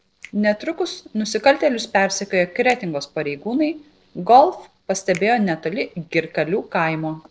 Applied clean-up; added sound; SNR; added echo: neural separator model SepFormer DNS4.